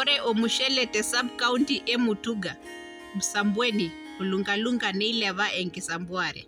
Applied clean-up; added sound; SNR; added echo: none; Harp; 17 dB; none.